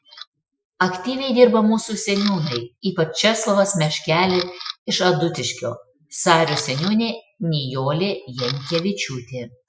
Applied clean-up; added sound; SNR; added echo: classical method Wiener filter.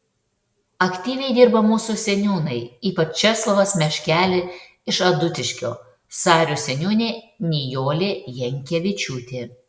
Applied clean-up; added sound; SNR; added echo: none; none; none; none.